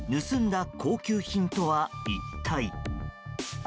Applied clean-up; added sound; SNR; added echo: none; Wind instrument, woodwind instrument; 17 dB; none.